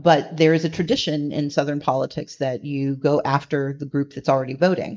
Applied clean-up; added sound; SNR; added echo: neural mask model DeepFilterNet 3.